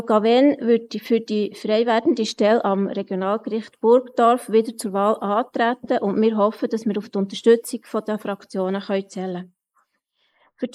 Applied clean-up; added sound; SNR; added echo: neural mask model Resemble Enhance denoiser.